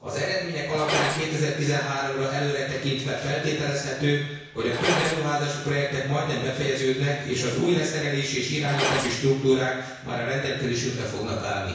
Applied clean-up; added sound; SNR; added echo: none; Glass; 10 dB; reverberation time 1.1 s.